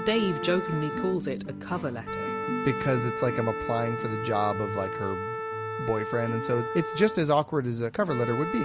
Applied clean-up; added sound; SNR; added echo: none; Wind instrument, woodwind instrument; 6 dB; none.